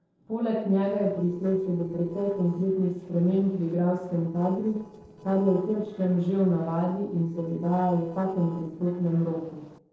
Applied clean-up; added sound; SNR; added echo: neural separator model SepFormer DNS4.